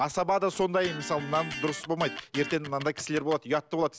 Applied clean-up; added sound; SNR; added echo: none; Electric guitar; 11 dB; none.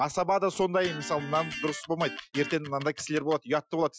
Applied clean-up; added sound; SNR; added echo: classical method Wiener filter.